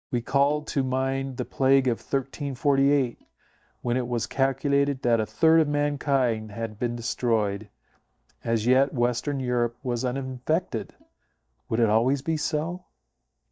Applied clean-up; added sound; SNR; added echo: neural mask model DeepFilterNet 3.